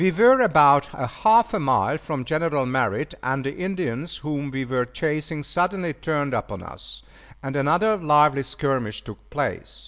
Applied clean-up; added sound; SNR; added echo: none; none; none; none.